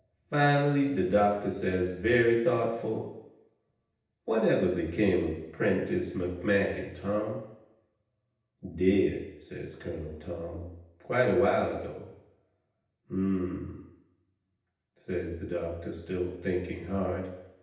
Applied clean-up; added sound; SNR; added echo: none; none; none; reverberation time 0.9 s.